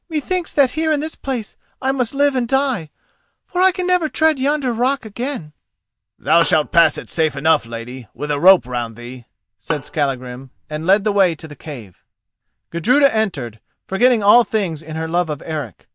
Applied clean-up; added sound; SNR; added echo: neural mask model DeepFilterNet 3.